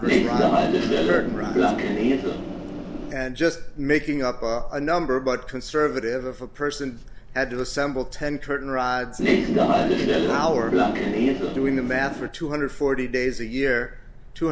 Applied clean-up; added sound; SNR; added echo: none; Train; -4 dB; none.